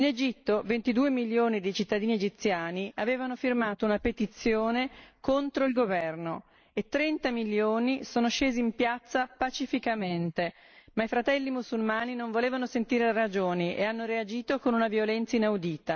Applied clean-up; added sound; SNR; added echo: neural mask model Resemble Enhance denoiser.